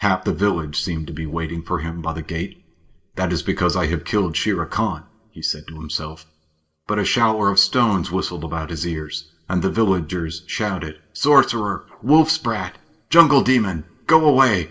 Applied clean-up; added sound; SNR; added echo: none; none; none; reverberation time 0.5 s.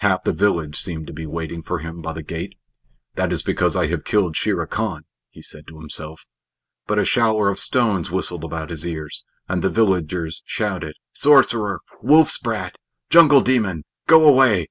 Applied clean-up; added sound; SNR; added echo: none; none; none; none.